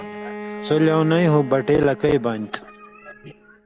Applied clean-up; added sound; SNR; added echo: none; Bowed string instrument; 15 dB; none.